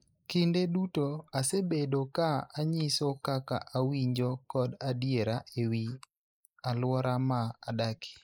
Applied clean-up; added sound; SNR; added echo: neural mask model Resemble Enhance denoiser.